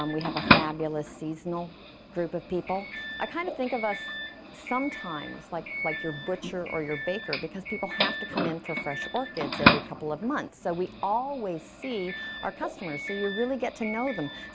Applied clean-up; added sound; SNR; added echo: none; Doorbell; 0 dB; none.